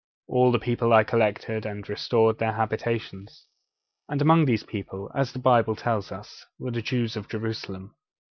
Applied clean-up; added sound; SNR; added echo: neural mask model Resemble Enhance denoiser.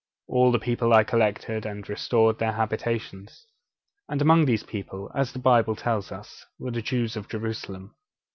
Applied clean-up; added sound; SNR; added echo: none; none; none; none.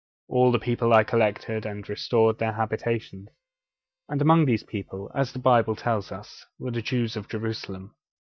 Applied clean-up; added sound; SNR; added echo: neural mask model DeepFilterNet 3.